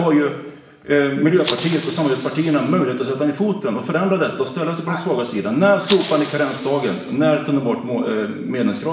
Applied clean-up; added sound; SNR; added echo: none; Fire; 14 dB; reverberation time 0.9 s.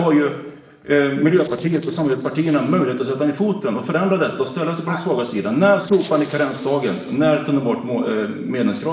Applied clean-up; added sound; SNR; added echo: neural separator model SepFormer DNS4.